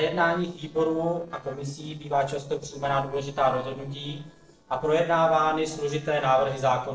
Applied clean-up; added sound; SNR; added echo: neural separator model SepFormer DNS4.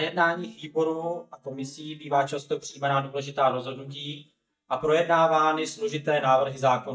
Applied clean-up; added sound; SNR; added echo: neural mask model DeepFilterNet 3.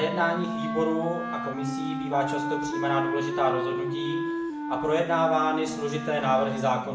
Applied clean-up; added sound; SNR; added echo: none; Wind instrument, woodwind instrument; 3 dB; reverberation time 0.7 s.